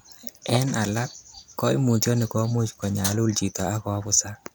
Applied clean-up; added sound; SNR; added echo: none; none; none; none.